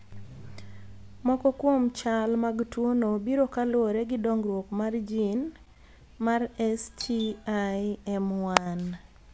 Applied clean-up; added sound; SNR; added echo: none; Doorbell; 16 dB; none.